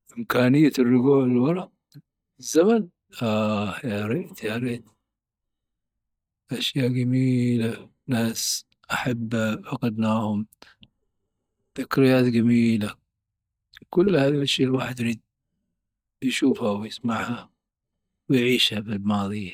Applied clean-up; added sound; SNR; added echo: neural mask model DeepFilterNet 3.